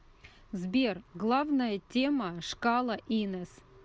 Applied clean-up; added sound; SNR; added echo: none; none; none; none.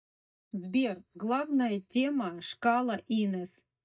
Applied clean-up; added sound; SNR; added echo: neural mask model DeepFilterNet 3.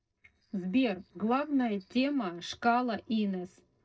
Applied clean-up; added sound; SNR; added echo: neural separator model SepFormer DNS4.